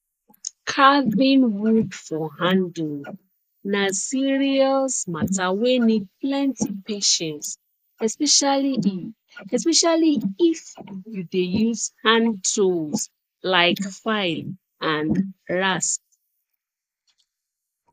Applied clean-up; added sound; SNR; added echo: neural mask model Resemble Enhance denoiser.